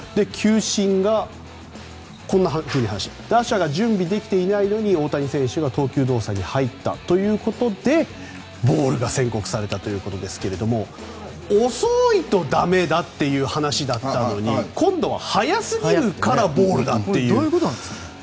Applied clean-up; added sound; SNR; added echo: none; none; none; none.